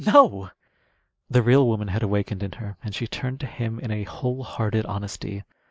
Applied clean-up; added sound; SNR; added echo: neural mask model Resemble Enhance denoiser.